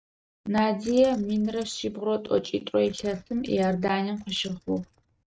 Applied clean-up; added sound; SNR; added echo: neural mask model RNNoise.